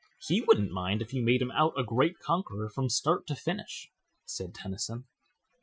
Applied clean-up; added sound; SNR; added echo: classical method Wiener filter.